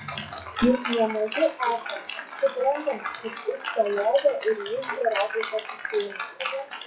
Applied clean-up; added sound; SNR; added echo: classical method WPE with log-MMSE.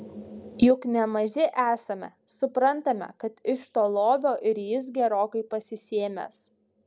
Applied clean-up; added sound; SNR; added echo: none; none; none; none.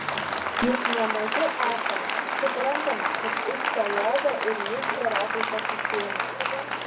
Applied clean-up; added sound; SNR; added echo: none; Applause; -2 dB; reverberation time 0.3 s.